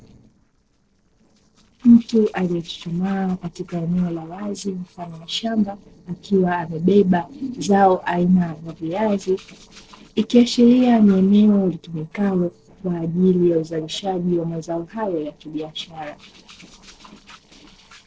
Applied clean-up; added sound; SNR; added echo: neural separator model SepFormer DNS4.